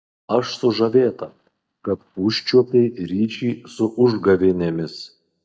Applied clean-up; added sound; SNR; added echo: neural mask model DeepFilterNet 3.